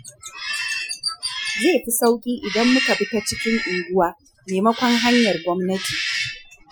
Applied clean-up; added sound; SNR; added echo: classical method Wiener filter.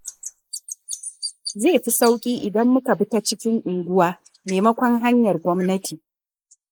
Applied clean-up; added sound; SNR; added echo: neural mask model Resemble Enhance denoiser.